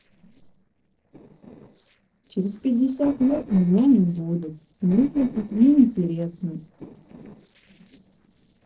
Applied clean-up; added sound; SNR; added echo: neural separator model SepFormer DNS4.